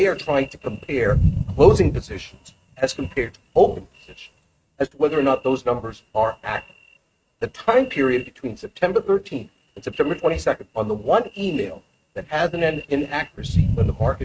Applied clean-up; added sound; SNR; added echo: neural mask model RNNoise.